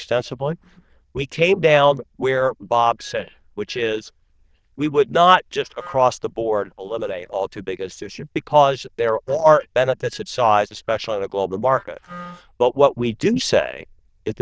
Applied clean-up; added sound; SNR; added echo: neural diffusion model UNIVERSE++.